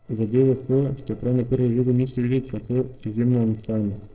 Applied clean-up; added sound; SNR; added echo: neural separator model SepFormer DNS4.